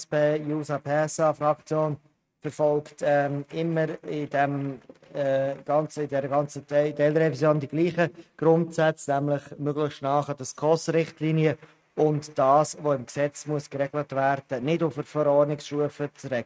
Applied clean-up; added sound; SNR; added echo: neural mask model RNNoise.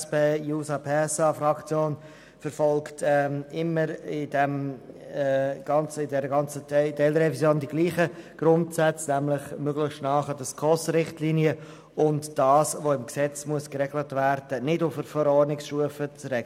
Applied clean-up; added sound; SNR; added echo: none; none; none; none.